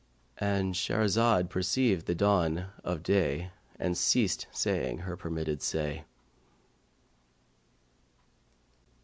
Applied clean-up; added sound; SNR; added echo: none; none; none; none.